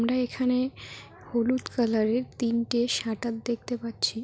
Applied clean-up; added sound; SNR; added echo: none; none; none; none.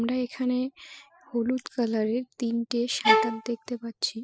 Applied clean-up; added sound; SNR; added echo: classical method spectral subtraction.